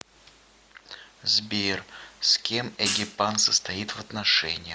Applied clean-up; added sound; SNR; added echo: none; Hi-hat; 6 dB; none.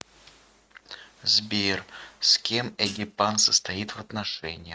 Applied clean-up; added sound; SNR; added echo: neural mask model RNNoise.